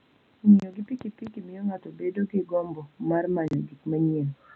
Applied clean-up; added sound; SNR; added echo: none; none; none; none.